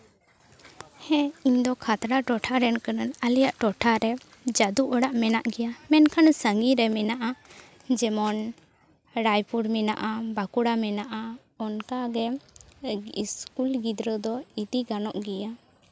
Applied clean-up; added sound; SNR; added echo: none; none; none; none.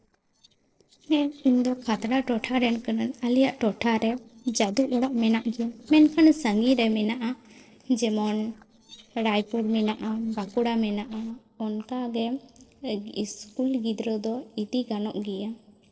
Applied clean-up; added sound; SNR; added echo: neural separator model SepFormer DNS4.